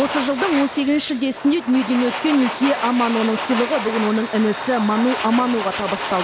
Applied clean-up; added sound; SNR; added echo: none; Domestic sounds, home sounds; 8 dB; none.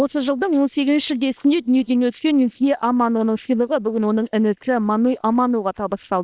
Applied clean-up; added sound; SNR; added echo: neural separator model SepFormer WHAM!.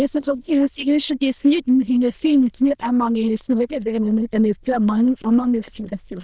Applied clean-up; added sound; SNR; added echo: neural diffusion model UNIVERSE++.